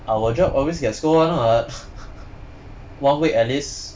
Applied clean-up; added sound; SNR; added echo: none; none; none; none.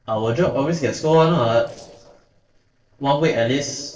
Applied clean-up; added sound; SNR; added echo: neural separator model SepFormer DNS4.